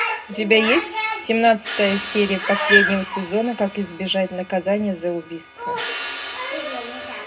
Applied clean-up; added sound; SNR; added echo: none; Crash cymbal; 13 dB; reverberation time 0.2 s.